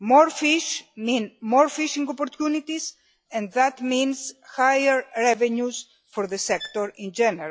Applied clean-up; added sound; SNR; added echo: classical method log-MMSE.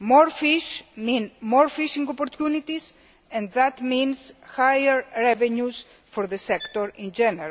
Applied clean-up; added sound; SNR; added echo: none; Bowed string instrument; 20 dB; none.